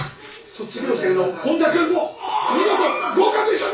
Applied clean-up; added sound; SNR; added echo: none; none; none; reverberation time 0.2 s.